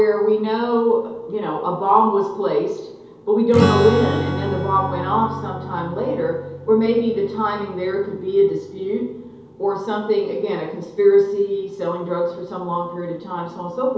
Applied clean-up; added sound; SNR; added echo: none; Strum; 10 dB; reverberation time 0.8 s.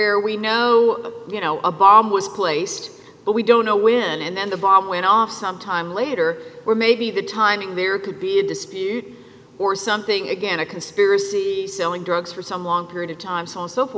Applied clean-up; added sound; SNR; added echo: none; none; none; none.